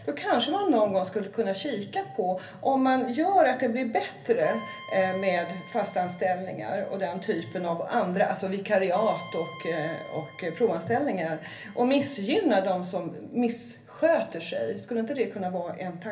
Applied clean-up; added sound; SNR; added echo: none; Bowed string instrument; 19 dB; reverberation time 0.3 s.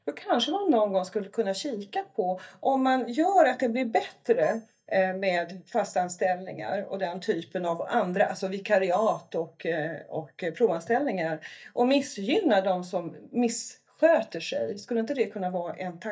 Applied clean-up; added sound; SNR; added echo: neural mask model DeepFilterNet 3.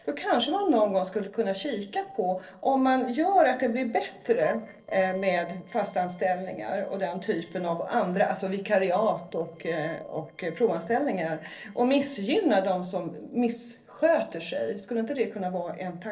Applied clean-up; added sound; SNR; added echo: neural separator model SepFormer DNS4.